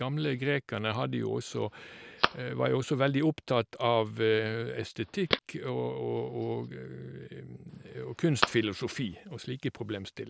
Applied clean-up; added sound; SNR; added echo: none; Telephone; 9 dB; none.